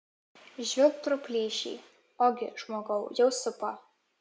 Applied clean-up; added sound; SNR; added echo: none; none; none; none.